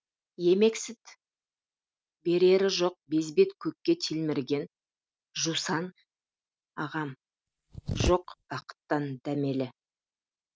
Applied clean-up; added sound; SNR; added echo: neural separator model SepFormer DNS4.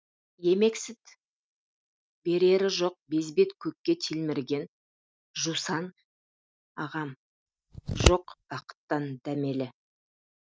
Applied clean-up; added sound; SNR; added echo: neural mask model DeepFilterNet 3.